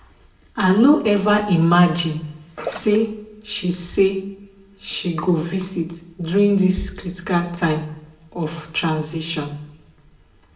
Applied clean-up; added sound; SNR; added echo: none; Splash, splatter; 17 dB; reverberation time 0.5 s.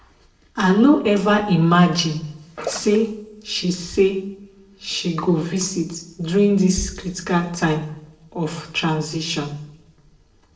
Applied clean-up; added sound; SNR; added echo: neural separator model SepFormer DNS4.